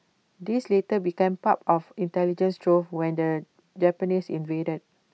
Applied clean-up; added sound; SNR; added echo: none; none; none; none.